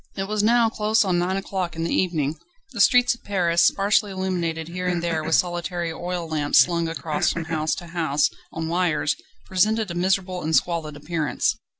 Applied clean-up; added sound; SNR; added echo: none; Cough; 12 dB; none.